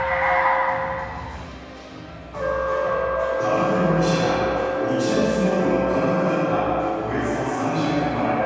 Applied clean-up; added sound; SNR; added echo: none; Wind instrument, woodwind instrument; 5 dB; reverberation time 2.2 s.